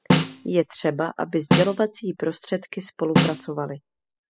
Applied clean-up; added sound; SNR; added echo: classical method spectral subtraction.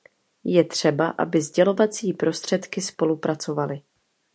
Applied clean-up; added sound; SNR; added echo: none; none; none; none.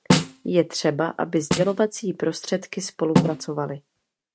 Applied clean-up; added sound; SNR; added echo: neural mask model RNNoise.